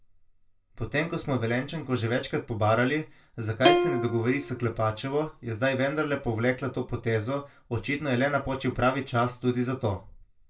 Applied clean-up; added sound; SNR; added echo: none; Plucked string instrument; 2 dB; reverberation time 0.2 s.